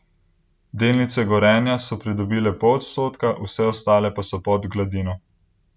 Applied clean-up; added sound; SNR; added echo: none; none; none; none.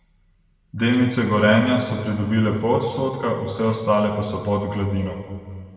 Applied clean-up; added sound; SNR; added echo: none; none; none; reverberation time 1.8 s.